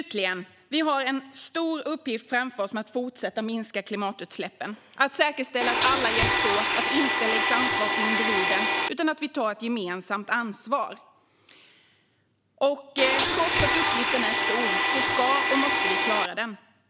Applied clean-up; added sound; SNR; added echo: none; Domestic sounds, home sounds; -4 dB; none.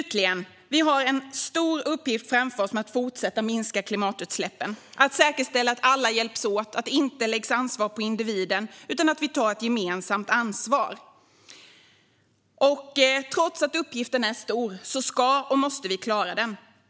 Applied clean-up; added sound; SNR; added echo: none; none; none; none.